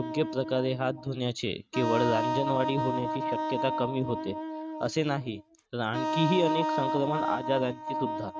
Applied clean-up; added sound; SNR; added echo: neural mask model RNNoise.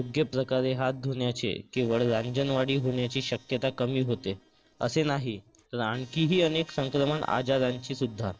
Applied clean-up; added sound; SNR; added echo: neural separator model SepFormer DNS4.